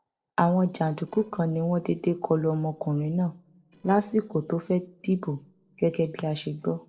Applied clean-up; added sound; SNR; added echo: neural separator model SepFormer DNS4.